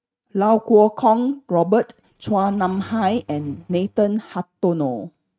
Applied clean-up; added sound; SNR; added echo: neural mask model RNNoise.